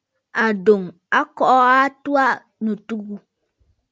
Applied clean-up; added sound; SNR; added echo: none; none; none; none.